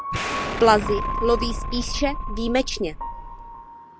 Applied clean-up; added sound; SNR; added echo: none; Explosion + Piano; 4 dB; none.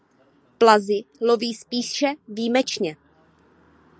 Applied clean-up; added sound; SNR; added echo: none; none; none; none.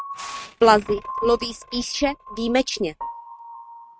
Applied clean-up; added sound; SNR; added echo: neural mask model RNNoise.